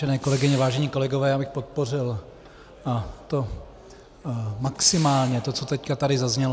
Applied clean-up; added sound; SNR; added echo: none; Gunshot, gunfire; 16 dB; none.